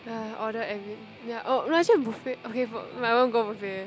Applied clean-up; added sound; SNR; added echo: none; Guitar; 20 dB; none.